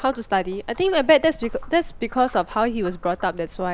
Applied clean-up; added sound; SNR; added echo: none; Frog; 15 dB; none.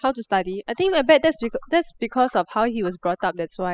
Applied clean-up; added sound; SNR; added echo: classical method spectral subtraction.